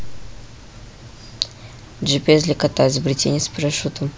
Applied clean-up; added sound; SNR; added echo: none; none; none; none.